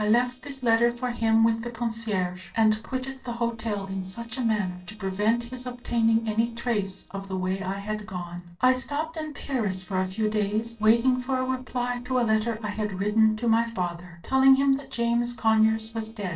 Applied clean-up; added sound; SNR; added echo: neural separator model SepFormer DNS4.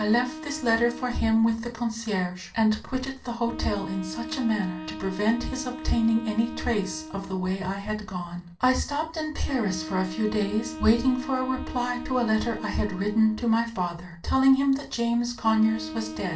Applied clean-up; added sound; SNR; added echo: none; Wind instrument, woodwind instrument; 13 dB; reverberation time 0.3 s.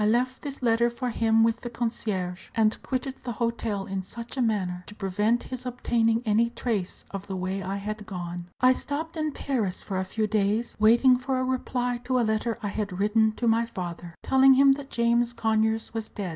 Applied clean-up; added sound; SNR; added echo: none; none; none; none.